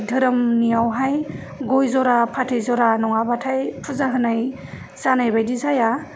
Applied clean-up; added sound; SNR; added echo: none; none; none; none.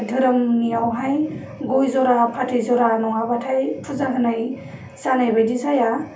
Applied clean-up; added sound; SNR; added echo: none; none; none; reverberation time 0.3 s.